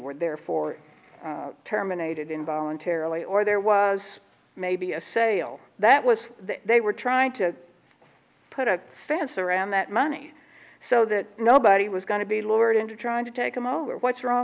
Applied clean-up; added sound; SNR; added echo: none; none; none; none.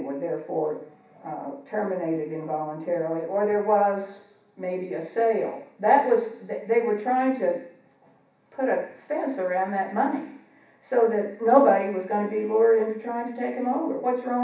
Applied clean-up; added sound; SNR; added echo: none; none; none; reverberation time 0.7 s.